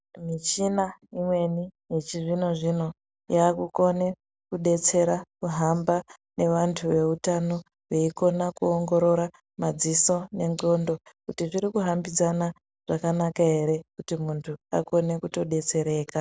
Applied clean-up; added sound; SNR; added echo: none; none; none; none.